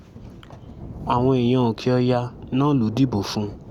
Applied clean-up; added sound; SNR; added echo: none; Thunder; 16 dB; none.